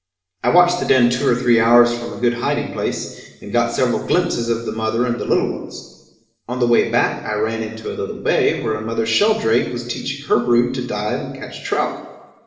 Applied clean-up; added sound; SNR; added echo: none; none; none; reverberation time 1.1 s.